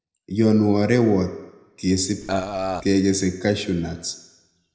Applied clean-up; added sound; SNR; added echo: none; Burping, eructation; 4 dB; reverberation time 0.7 s.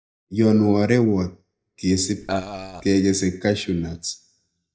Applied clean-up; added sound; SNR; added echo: neural mask model DeepFilterNet 3.